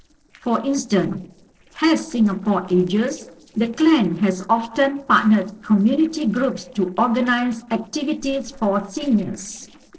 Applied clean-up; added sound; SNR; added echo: neural separator model SepFormer DNS4.